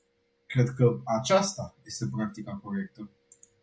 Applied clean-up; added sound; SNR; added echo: none; none; none; none.